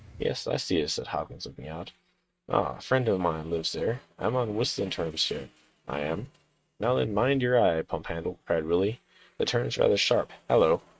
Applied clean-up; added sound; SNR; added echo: neural mask model RNNoise.